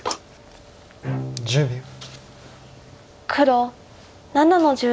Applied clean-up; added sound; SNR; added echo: none; Bowed string instrument; 13 dB; none.